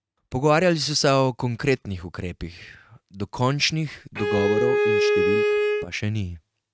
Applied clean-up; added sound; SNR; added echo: neural mask model RNNoise.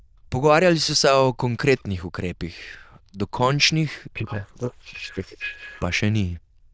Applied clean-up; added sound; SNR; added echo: neural diffusion model UNIVERSE++.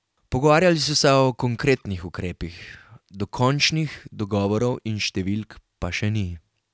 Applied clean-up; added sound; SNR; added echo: none; none; none; none.